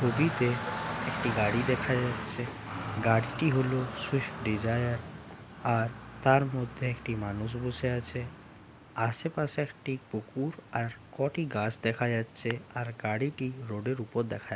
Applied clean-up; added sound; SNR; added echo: none; Traffic noise, roadway noise; 9 dB; none.